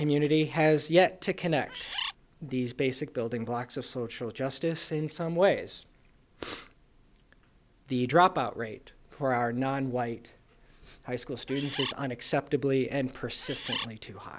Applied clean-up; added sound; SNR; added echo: none; Bird; 6 dB; none.